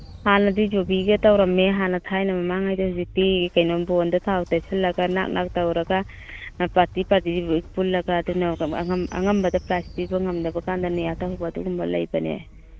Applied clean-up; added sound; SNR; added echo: none; Train; 17 dB; none.